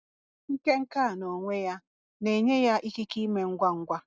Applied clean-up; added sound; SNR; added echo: none; none; none; none.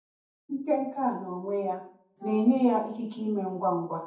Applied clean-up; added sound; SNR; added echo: none; Wind instrument, woodwind instrument; 15 dB; reverberation time 0.6 s.